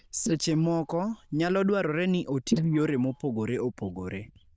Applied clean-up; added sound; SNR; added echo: neural diffusion model UNIVERSE++.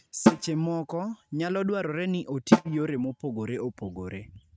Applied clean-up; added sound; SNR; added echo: neural mask model RNNoise.